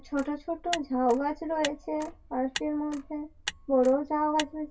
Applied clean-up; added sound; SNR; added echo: none; Motor vehicle (road); 13 dB; reverberation time 0.1 s.